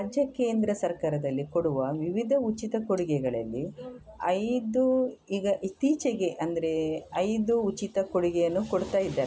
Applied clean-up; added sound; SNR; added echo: none; none; none; none.